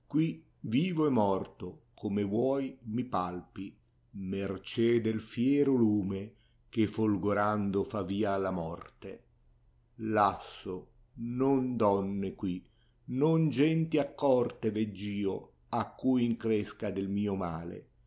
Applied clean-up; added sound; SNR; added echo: none; none; none; none.